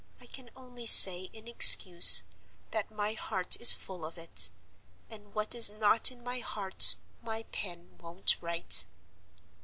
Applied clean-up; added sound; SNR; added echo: none; none; none; none.